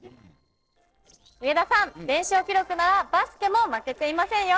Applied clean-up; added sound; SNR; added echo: neural separator model SepFormer DNS4.